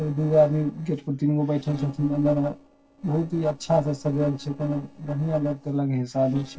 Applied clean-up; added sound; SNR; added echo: neural separator model SepFormer DNS4.